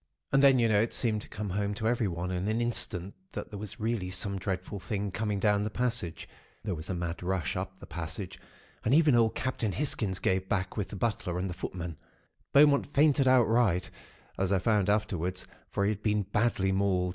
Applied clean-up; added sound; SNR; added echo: none; none; none; none.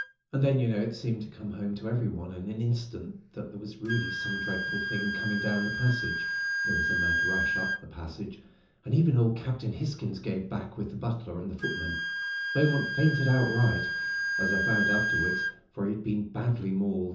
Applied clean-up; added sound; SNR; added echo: none; Wind instrument, woodwind instrument; 3 dB; reverberation time 0.6 s.